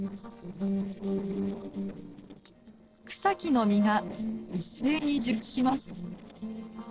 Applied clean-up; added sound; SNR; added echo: neural separator model SepFormer DNS4.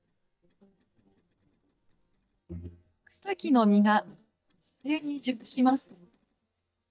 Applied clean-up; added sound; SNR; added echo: neural mask model DeepFilterNet 3.